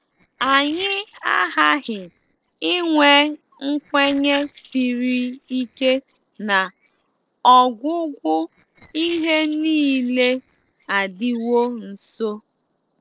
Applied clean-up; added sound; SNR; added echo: neural separator model SepFormer DNS4.